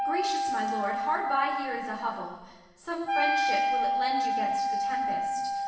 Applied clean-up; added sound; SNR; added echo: none; Wind instrument, woodwind instrument; -5 dB; reverberation time 1.2 s.